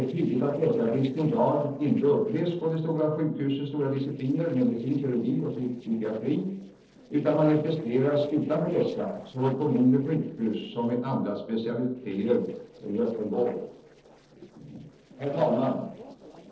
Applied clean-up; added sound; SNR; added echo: neural separator model SepFormer DNS4.